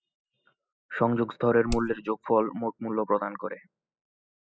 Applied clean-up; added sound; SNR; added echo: classical method spectral subtraction.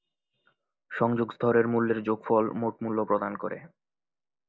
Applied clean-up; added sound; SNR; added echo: none; none; none; none.